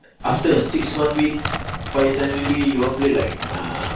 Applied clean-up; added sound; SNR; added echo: none; Crackle; 7 dB; reverberation time 0.3 s.